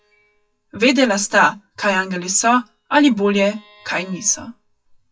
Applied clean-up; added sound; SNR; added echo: classical method WPE with log-MMSE.